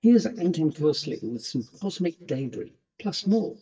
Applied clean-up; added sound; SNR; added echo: neural mask model DeepFilterNet 3.